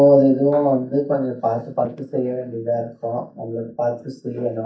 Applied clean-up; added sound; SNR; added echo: neural mask model DeepFilterNet 3.